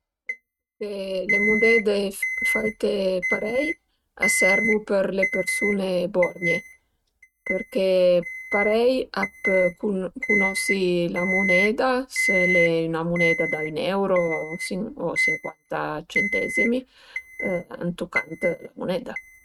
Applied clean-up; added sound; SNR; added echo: neural mask model RNNoise.